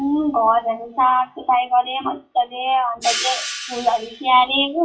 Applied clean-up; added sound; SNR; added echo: classical method WPE with log-MMSE.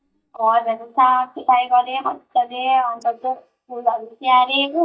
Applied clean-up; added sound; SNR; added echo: neural mask model DeepFilterNet 3.